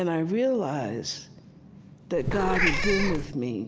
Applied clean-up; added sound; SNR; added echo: none; Meow / Purr; -2 dB; none.